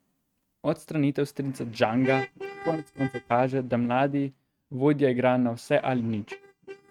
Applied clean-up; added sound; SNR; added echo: neural mask model RNNoise.